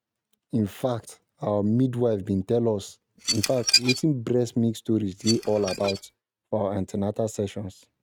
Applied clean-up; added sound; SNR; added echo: neural mask model RNNoise.